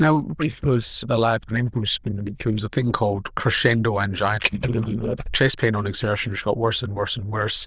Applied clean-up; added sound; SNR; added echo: neural diffusion model UNIVERSE++.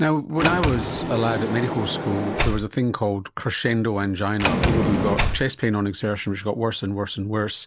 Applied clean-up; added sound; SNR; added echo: none; Sliding door; 3 dB; none.